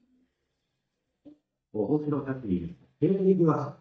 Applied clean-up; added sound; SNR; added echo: neural mask model DeepFilterNet 3.